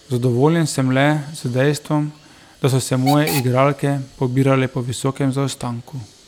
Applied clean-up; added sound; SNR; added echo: none; Hiss / Alarm / Train; 17 dB; none.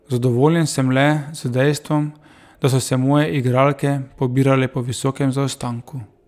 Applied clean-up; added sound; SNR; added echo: none; none; none; none.